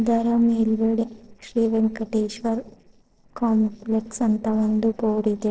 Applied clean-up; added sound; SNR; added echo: neural separator model SepFormer DNS4.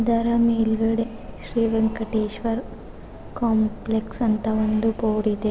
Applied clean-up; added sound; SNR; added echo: none; none; none; none.